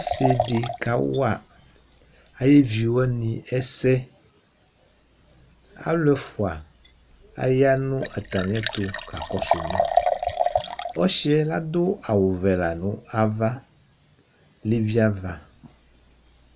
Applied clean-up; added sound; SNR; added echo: none; Liquid; 8 dB; none.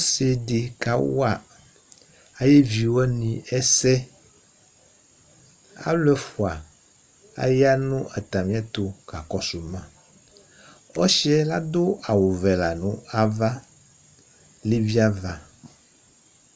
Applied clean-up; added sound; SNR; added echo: none; none; none; none.